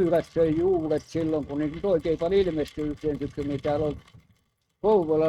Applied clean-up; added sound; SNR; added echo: neural mask model RNNoise.